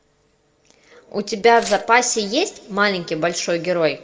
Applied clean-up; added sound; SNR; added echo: none; Tearing; 18 dB; reverberation time 0.8 s.